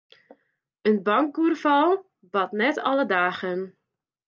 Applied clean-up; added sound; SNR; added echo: none; none; none; none.